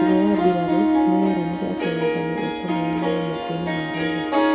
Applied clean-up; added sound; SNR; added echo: none; Harp; -4 dB; none.